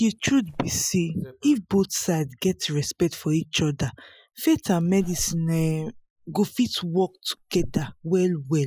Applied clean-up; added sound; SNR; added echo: classical method Wiener filter.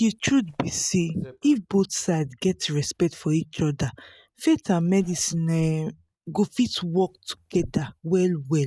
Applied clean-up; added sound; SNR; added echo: neural mask model RNNoise.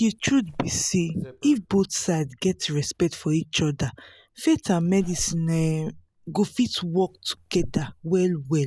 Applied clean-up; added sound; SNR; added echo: none; Zipper (clothing); 20 dB; none.